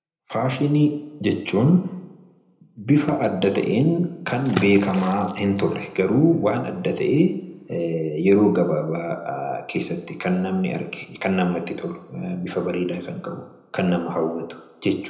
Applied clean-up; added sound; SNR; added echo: none; Water / Splash, splatter; 14 dB; reverberation time 0.7 s.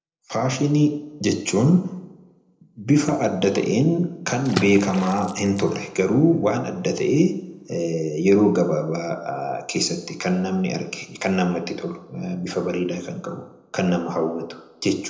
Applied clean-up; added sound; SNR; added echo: neural separator model SepFormer DNS4.